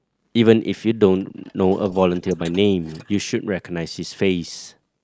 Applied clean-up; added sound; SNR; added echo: neural mask model Resemble Enhance denoiser.